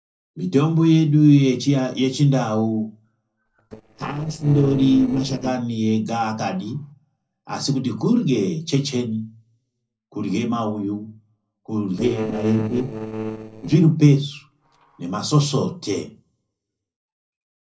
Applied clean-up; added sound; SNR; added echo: neural separator model SepFormer DNS4.